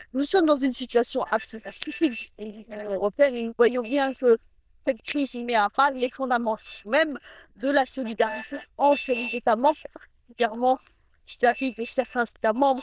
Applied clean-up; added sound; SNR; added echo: neural diffusion model UNIVERSE++.